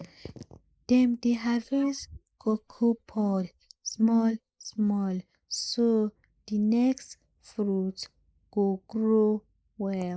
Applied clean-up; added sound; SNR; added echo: neural mask model Resemble Enhance denoiser.